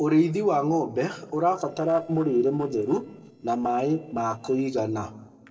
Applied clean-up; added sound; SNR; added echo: neural separator model SepFormer DNS4.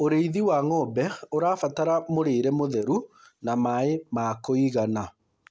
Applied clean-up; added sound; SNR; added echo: none; none; none; none.